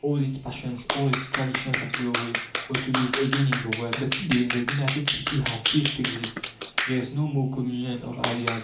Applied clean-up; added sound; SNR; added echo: none; Clapping; 2 dB; reverberation time 0.4 s.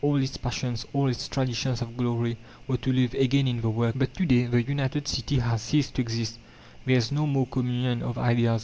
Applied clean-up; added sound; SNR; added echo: none; none; none; none.